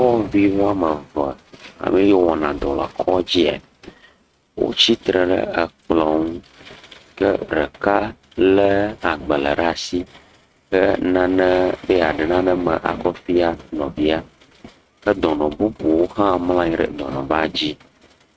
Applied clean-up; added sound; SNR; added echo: neural mask model RNNoise.